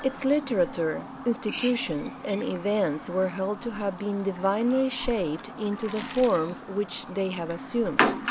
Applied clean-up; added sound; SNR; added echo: none; Chirp, tweet; 7 dB; none.